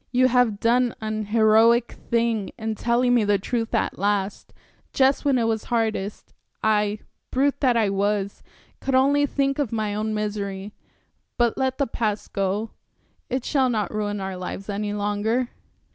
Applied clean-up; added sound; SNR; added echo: none; none; none; none.